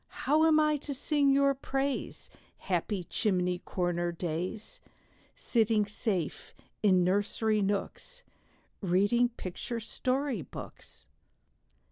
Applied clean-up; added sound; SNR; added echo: none; none; none; none.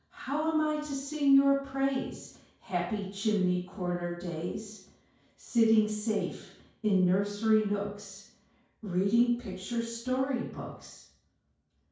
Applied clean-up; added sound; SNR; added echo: none; none; none; reverberation time 0.5 s.